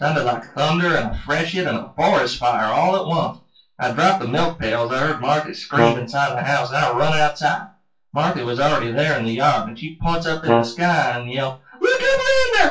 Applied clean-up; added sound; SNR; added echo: classical method WPE with log-MMSE.